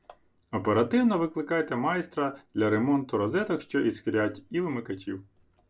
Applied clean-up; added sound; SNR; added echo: none; none; none; none.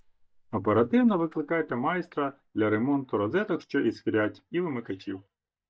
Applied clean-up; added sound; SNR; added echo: neural mask model DeepFilterNet 3.